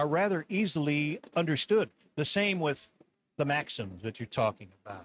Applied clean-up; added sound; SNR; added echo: neural mask model RNNoise.